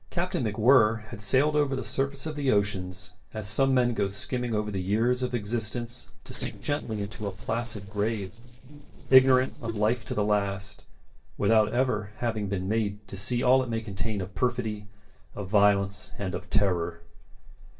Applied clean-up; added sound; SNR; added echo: neural separator model SepFormer DNS4.